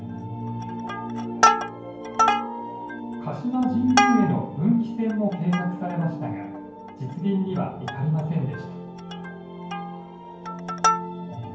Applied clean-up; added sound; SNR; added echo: none; Plucked string instrument; 2 dB; reverberation time 0.9 s.